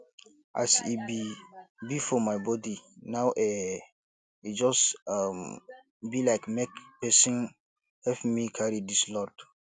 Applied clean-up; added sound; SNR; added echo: none; none; none; none.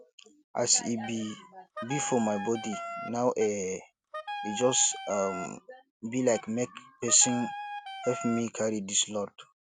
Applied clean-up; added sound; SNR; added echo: none; Wind instrument, woodwind instrument; 9 dB; none.